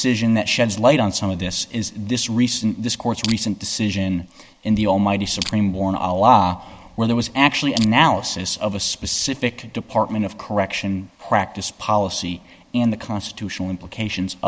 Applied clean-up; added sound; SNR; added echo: neural mask model Resemble Enhance denoiser.